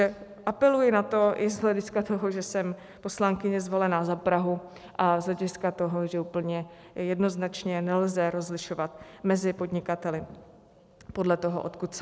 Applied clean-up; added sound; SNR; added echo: none; none; none; none.